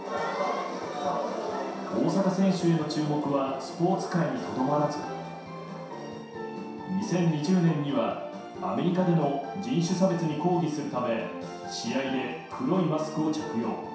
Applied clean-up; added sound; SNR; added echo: none; none; none; reverberation time 0.7 s.